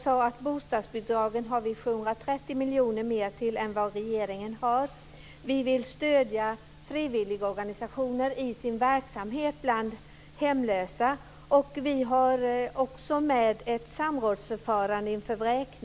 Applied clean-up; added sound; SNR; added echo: none; none; none; none.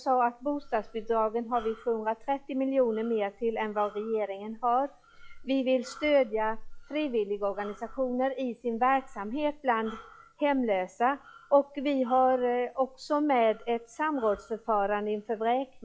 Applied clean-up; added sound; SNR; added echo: classical method log-MMSE.